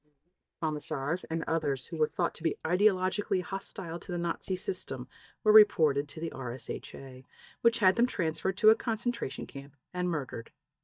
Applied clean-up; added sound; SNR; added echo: neural mask model DeepFilterNet 3.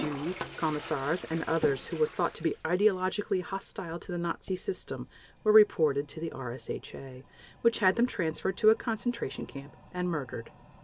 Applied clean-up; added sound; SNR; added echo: none; Toilet flush; 17 dB; none.